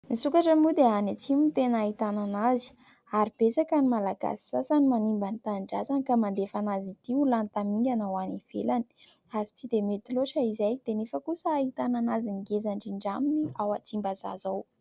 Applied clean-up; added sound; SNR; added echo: none; none; none; none.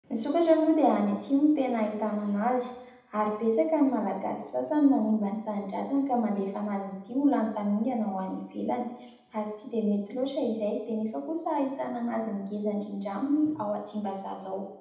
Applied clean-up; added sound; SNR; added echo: none; none; none; reverberation time 0.8 s.